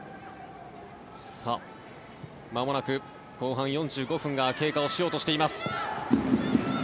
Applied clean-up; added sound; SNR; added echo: none; none; none; none.